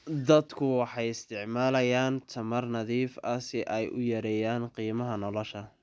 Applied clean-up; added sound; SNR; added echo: none; none; none; none.